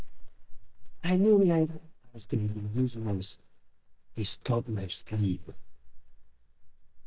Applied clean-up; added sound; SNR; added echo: neural mask model DeepFilterNet 3.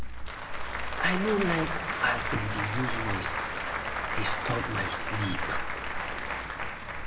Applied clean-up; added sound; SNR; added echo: none; Applause / Crowd; -1 dB; reverberation time 1.1 s.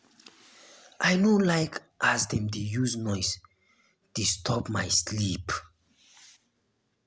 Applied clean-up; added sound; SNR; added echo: none; none; none; none.